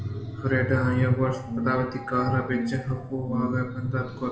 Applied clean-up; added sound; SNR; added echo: none; Brass instrument; 8 dB; reverberation time 0.8 s.